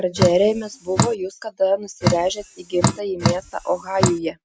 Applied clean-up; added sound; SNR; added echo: none; Drip; 1 dB; none.